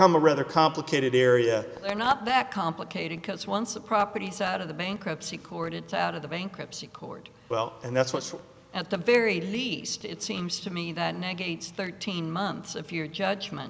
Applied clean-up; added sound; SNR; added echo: none; none; none; none.